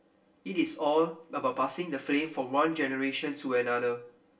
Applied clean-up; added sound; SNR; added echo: none; none; none; reverberation time 0.2 s.